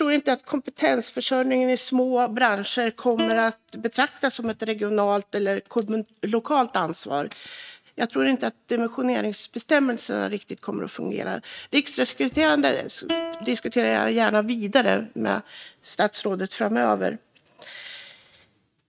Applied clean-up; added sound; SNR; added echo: neural mask model RNNoise.